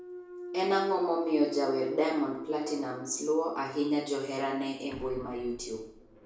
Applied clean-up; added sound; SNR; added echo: none; Thump, thud; 11 dB; reverberation time 0.6 s.